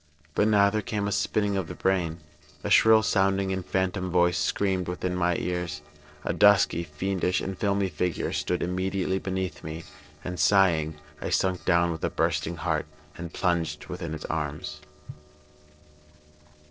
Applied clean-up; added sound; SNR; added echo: neural separator model SepFormer DNS4.